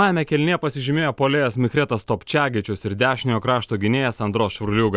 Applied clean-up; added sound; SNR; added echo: none; none; none; none.